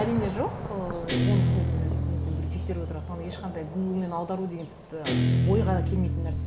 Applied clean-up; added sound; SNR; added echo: none; Guitar + Fireworks; -4 dB; none.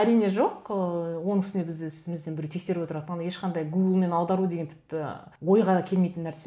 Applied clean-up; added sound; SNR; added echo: none; none; none; none.